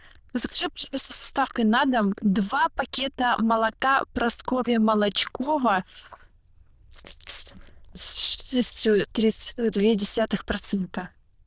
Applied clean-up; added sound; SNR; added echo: neural diffusion model UNIVERSE++.